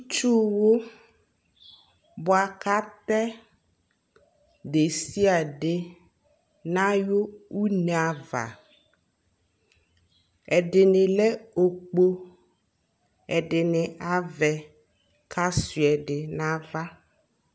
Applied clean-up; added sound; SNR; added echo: none; none; none; none.